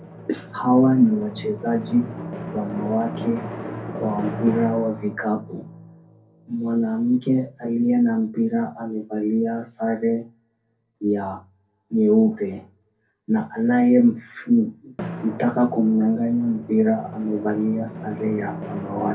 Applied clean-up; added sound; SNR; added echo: none; Drum; 13 dB; reverberation time 0.3 s.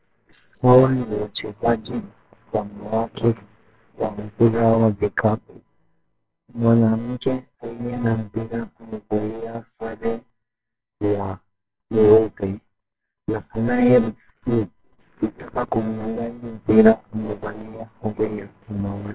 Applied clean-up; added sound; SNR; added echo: neural separator model SepFormer WHAMR!.